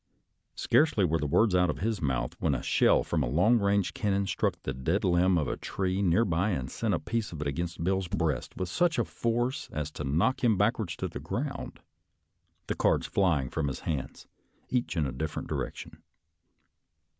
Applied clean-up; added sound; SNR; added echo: none; none; none; none.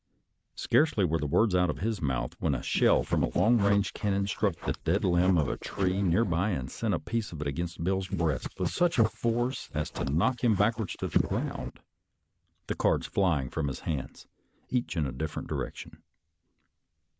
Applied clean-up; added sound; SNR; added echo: neural mask model Resemble Enhance denoiser.